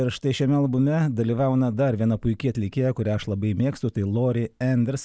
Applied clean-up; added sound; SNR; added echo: none; none; none; none.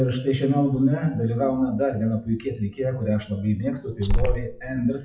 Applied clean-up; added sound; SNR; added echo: classical method WPE with log-MMSE.